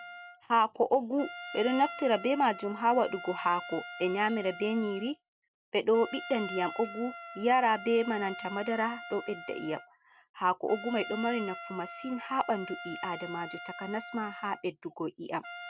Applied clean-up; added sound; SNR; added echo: none; Trumpet; 13 dB; none.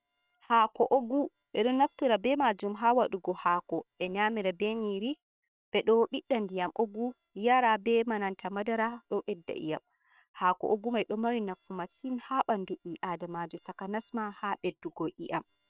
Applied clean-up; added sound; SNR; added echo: neural separator model SepFormer WHAM!.